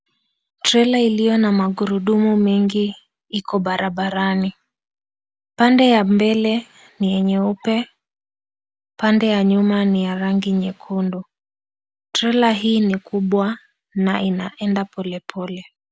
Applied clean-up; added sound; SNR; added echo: none; none; none; none.